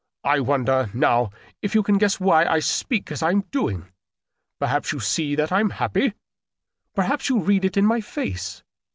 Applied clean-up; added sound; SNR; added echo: none; none; none; none.